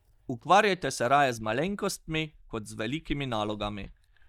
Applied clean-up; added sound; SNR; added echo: neural mask model DeepFilterNet 3.